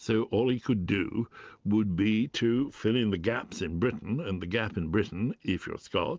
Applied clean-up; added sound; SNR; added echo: none; none; none; none.